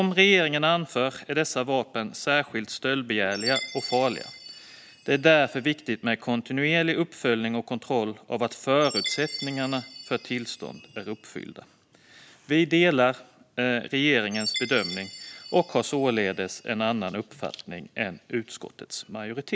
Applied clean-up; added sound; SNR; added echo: none; Chime; 15 dB; none.